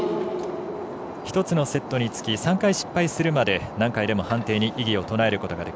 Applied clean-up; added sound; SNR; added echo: none; none; none; none.